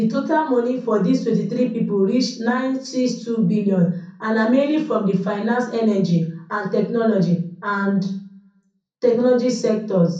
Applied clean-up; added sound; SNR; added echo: none; none; none; reverberation time 0.6 s.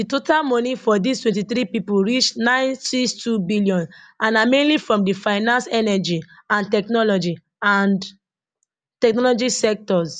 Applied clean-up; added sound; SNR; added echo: none; none; none; none.